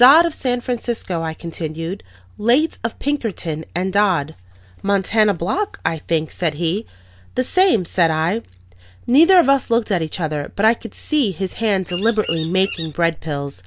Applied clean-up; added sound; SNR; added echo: none; Bird vocalization, bird call, bird song; 11 dB; none.